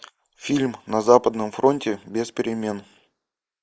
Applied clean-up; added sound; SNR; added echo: neural mask model Resemble Enhance denoiser.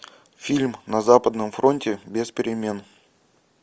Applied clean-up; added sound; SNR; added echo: none; none; none; none.